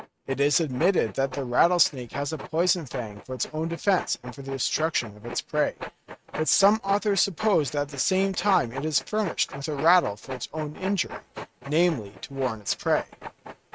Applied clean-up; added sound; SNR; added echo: neural mask model RNNoise.